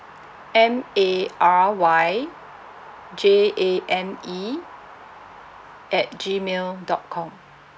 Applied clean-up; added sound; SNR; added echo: none; none; none; none.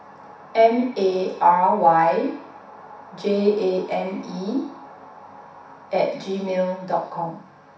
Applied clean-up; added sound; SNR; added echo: none; none; none; reverberation time 0.7 s.